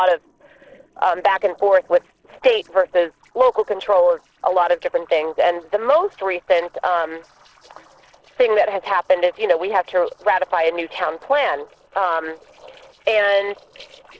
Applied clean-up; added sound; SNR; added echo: neural separator model SepFormer DNS4.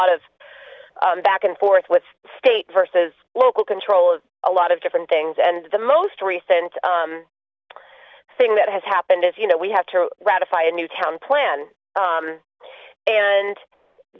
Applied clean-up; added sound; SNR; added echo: none; none; none; none.